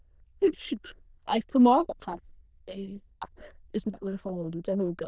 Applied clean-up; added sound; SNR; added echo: neural diffusion model UNIVERSE++.